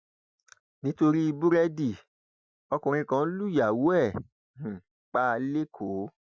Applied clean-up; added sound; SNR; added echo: none; none; none; none.